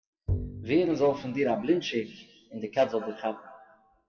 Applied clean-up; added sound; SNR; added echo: classical method WPE with log-MMSE.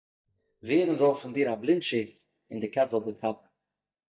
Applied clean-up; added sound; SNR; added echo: neural mask model DeepFilterNet 3.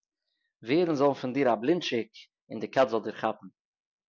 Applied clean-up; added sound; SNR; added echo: none; none; none; none.